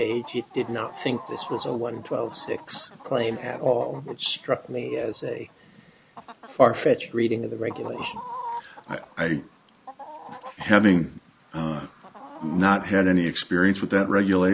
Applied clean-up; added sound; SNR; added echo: none; Chicken, rooster; 17 dB; none.